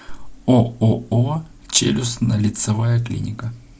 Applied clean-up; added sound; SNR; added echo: none; none; none; none.